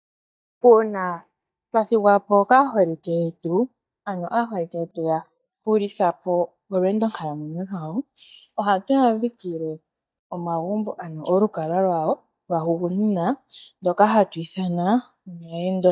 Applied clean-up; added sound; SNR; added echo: neural mask model DeepFilterNet 3.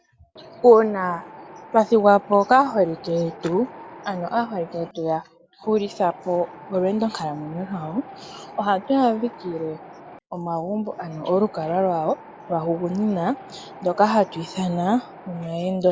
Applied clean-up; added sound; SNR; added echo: none; Wind; 19 dB; none.